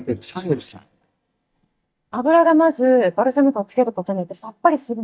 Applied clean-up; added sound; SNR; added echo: neural mask model DeepFilterNet 3.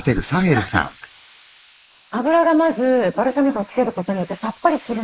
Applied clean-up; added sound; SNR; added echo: neural mask model Resemble Enhance denoiser.